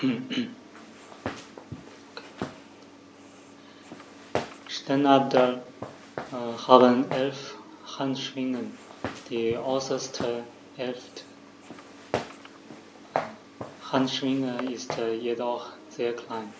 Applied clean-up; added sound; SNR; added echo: none; Walk, footsteps; 10 dB; none.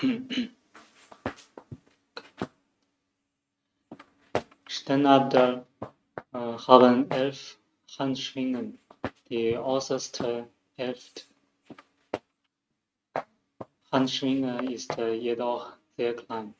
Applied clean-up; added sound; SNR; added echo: neural mask model RNNoise.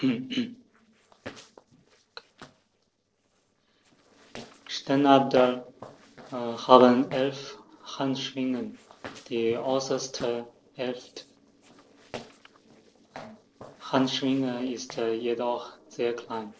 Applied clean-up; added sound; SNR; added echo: neural separator model SepFormer DNS4.